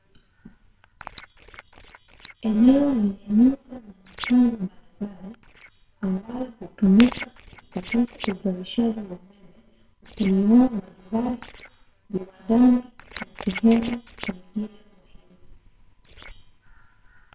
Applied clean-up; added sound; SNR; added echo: neural separator model SepFormer WHAMR!.